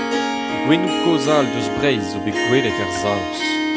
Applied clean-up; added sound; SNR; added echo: none; Harp; 0 dB; none.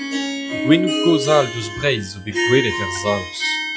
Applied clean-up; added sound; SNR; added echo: classical method log-MMSE.